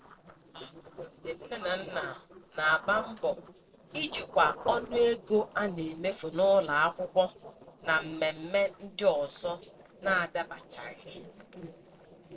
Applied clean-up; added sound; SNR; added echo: neural separator model SepFormer DNS4.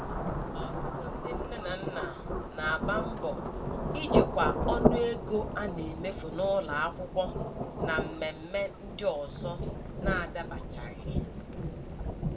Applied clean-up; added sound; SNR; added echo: none; Rain / Thunderstorm; -2 dB; reverberation time 0.2 s.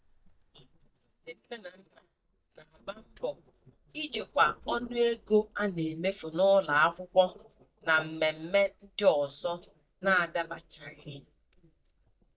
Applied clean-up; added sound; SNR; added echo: neural mask model DeepFilterNet 3.